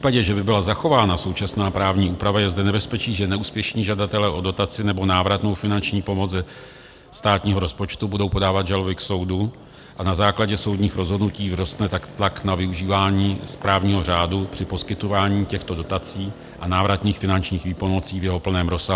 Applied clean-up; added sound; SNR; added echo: none; Motorcycle; 20 dB; none.